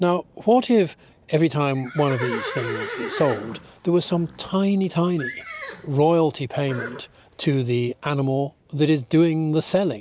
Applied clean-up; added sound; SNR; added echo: none; Livestock, farm animals, working animals; 14 dB; none.